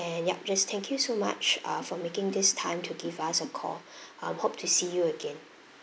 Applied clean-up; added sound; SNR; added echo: none; Drum; 17 dB; none.